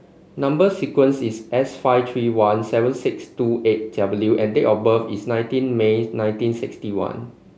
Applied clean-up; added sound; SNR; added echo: none; none; none; none.